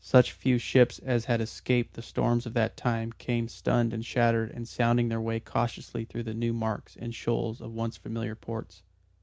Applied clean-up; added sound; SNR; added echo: none; none; none; none.